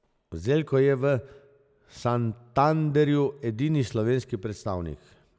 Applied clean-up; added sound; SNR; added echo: none; none; none; none.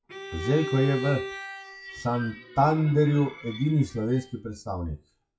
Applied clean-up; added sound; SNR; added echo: classical method WPE with log-MMSE.